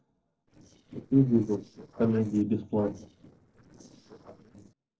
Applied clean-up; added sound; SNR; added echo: neural separator model SepFormer DNS4.